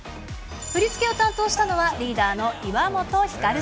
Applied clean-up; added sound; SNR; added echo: none; Bell; 17 dB; none.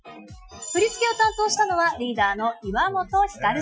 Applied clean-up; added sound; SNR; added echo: classical method Wiener filter.